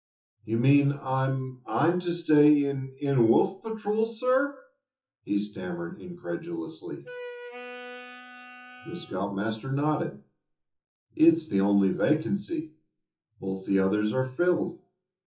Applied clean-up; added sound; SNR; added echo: classical method WPE with log-MMSE.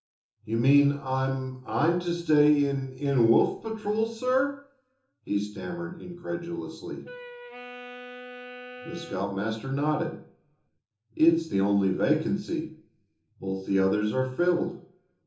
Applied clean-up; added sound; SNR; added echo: none; Wind instrument, woodwind instrument; 16 dB; reverberation time 1.2 s.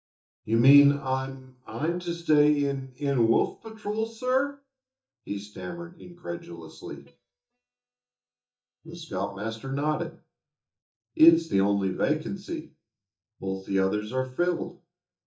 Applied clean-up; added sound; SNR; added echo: neural mask model DeepFilterNet 3.